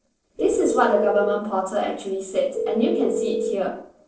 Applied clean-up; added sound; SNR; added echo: neural separator model SepFormer DNS4.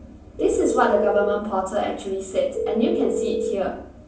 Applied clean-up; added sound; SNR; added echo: none; Telephone; 1 dB; reverberation time 0.3 s.